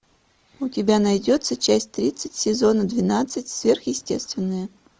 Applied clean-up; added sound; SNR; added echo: none; none; none; none.